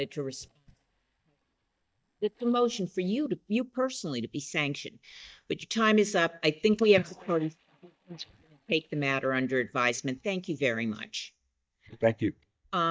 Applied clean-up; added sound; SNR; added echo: neural mask model DeepFilterNet 3.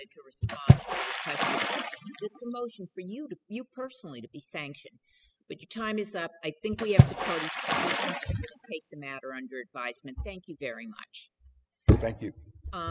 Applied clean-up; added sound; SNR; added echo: classical method spectral subtraction.